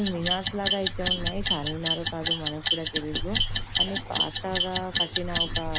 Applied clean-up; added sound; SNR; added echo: none; Clock; -4 dB; none.